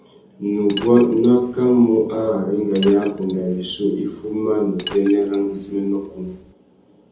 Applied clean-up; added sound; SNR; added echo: none; Liquid; 19 dB; reverberation time 0.7 s.